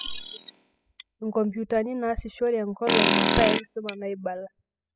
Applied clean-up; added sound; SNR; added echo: classical method spectral subtraction.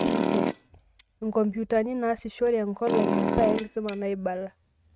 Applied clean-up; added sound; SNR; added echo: neural mask model RNNoise.